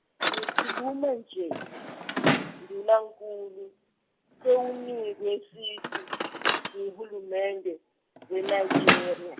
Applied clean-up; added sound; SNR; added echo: none; Drawer open or close; 1 dB; none.